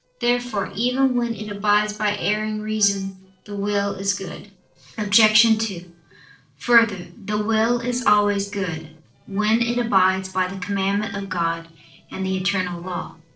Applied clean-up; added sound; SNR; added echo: neural separator model SepFormer DNS4.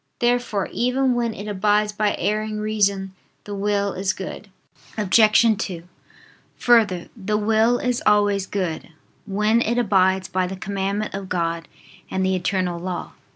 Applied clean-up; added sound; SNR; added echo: none; none; none; none.